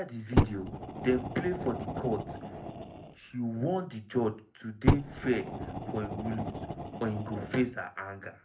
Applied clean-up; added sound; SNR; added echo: none; Fire; -1 dB; reverberation time 0.3 s.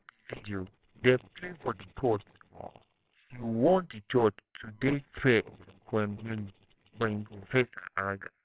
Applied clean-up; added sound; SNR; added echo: neural separator model SepFormer WHAMR!.